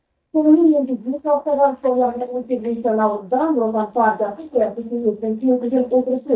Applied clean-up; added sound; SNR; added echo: neural mask model DeepFilterNet 3.